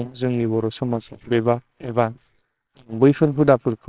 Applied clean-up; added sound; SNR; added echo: neural separator model SepFormer WHAMR!.